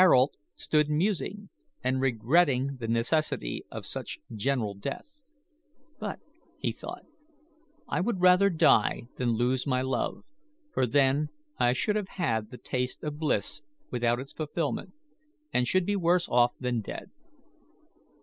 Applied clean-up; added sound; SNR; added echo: none; none; none; none.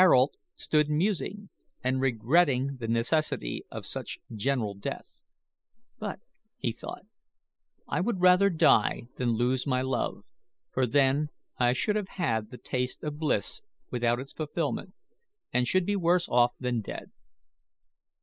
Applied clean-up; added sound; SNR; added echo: neural mask model Resemble Enhance denoiser.